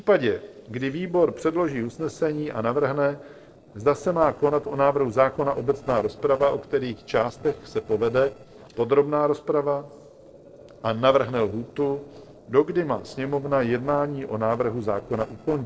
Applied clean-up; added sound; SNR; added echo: neural separator model SepFormer DNS4.